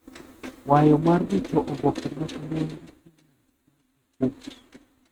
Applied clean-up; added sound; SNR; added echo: neural mask model RNNoise.